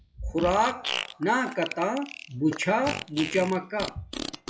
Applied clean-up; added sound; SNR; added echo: classical method WPE with log-MMSE.